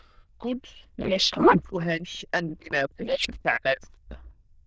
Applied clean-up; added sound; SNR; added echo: neural diffusion model UNIVERSE++.